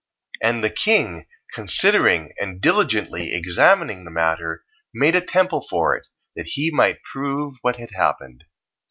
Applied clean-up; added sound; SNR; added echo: none; none; none; none.